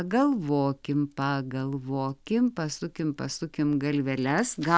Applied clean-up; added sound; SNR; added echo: none; none; none; none.